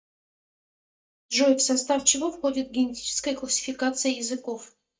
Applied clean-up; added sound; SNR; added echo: neural mask model DeepFilterNet 3.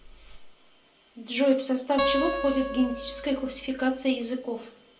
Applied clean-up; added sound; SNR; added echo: none; Acoustic guitar; 5 dB; reverberation time 0.2 s.